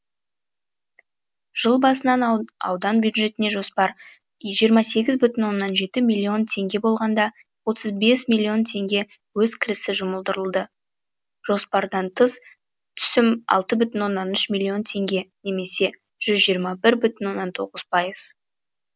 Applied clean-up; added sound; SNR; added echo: none; none; none; none.